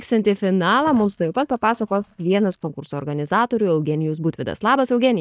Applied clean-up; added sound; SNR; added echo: neural mask model DeepFilterNet 3.